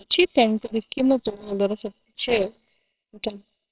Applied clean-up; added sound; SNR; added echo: neural separator model SepFormer WHAMR!.